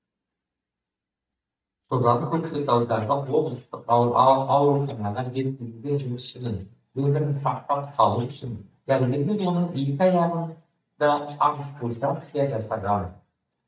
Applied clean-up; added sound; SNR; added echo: neural mask model DeepFilterNet 3.